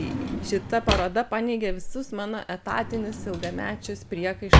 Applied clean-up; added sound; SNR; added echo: none; Drawer open or close; -2 dB; none.